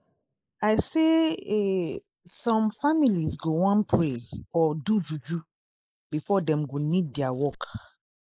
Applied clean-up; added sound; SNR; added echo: neural mask model Resemble Enhance denoiser.